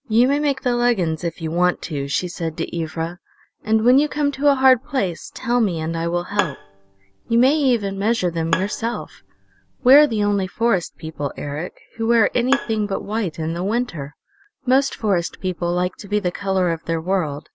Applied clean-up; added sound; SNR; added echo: none; Bowed string instrument; 11 dB; none.